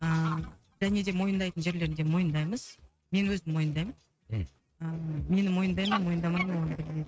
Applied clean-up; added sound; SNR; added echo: neural mask model RNNoise.